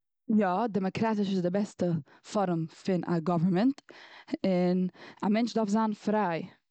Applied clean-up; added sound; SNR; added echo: none; none; none; none.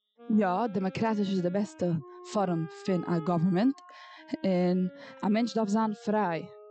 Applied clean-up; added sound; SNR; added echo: classical method Wiener filter.